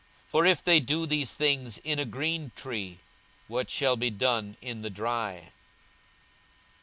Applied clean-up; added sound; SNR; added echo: none; none; none; none.